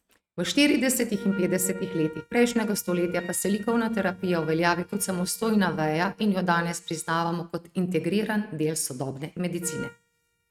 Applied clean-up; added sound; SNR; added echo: neural mask model RNNoise.